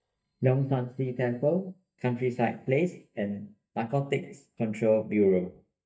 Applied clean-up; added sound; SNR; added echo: neural mask model DeepFilterNet 3.